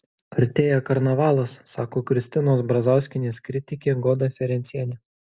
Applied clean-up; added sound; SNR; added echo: none; none; none; none.